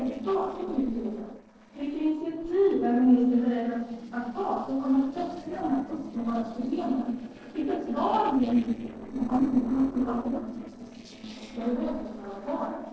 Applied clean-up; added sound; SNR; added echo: neural separator model SepFormer DNS4.